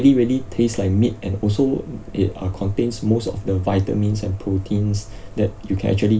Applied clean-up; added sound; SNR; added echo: none; none; none; none.